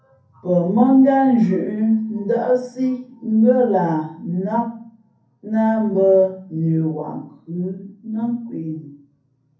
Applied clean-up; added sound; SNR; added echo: none; none; none; reverberation time 0.6 s.